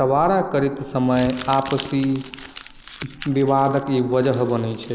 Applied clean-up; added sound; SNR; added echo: none; Crumpling, crinkling; 18 dB; none.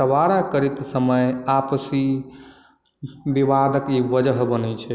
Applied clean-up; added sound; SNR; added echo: none; none; none; none.